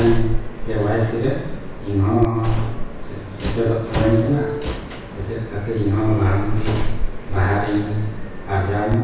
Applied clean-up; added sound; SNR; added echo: none; Subway, metro, underground; 3 dB; reverberation time 1.1 s.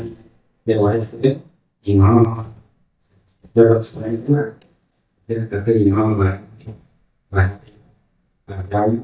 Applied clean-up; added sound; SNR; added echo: neural mask model DeepFilterNet 3.